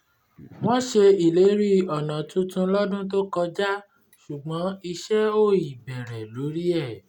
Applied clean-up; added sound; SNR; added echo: none; none; none; none.